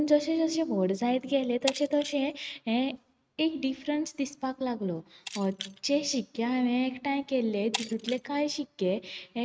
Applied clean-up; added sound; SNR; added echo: neural mask model RNNoise.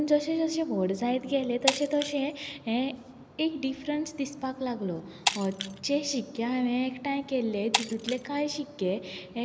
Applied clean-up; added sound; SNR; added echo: none; Shatter; 7 dB; none.